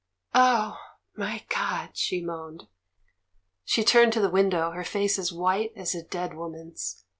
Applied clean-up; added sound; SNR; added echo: none; none; none; none.